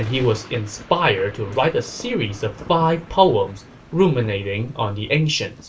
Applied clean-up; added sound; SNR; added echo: none; Thunder / Rain; 19 dB; reverberation time 0.2 s.